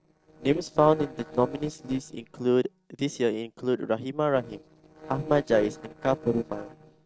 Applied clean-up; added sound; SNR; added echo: neural separator model SepFormer DNS4.